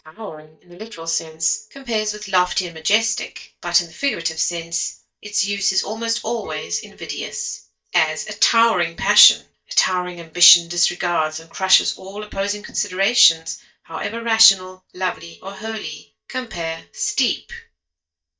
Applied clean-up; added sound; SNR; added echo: neural mask model DeepFilterNet 3.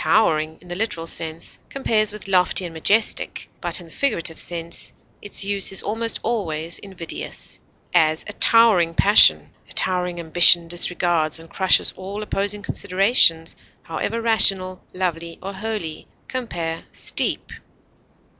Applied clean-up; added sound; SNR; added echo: none; none; none; none.